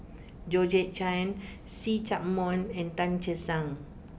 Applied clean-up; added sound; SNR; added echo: none; none; none; none.